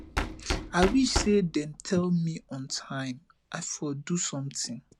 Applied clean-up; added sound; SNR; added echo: none; Knock; 8 dB; none.